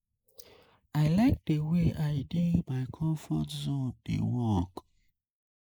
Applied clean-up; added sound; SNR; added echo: neural mask model Resemble Enhance denoiser.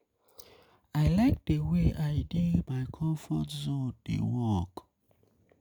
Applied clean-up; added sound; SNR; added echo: none; none; none; none.